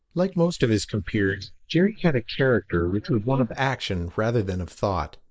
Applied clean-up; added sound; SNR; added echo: neural mask model Resemble Enhance denoiser.